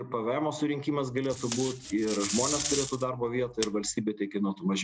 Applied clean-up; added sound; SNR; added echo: none; Packing tape, duct tape; 6 dB; none.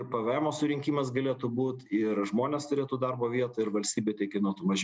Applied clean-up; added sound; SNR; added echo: none; none; none; none.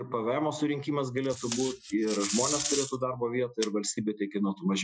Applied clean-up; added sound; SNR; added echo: classical method Wiener filter.